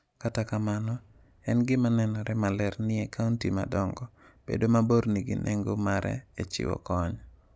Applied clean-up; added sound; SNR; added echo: none; none; none; none.